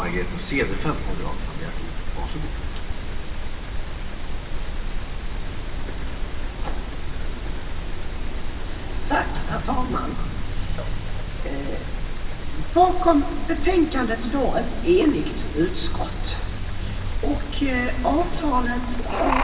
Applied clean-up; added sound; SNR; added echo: none; Cricket; -2 dB; reverberation time 2.9 s.